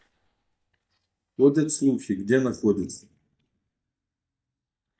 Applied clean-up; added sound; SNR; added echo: neural mask model DeepFilterNet 3.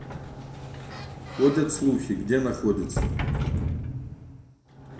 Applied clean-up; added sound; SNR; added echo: none; Sliding door; 4 dB; reverberation time 0.6 s.